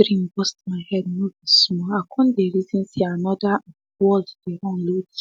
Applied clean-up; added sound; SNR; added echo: none; none; none; none.